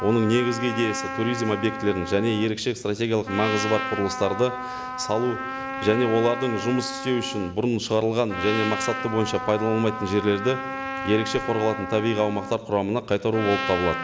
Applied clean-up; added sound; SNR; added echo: none; Trumpet; 7 dB; none.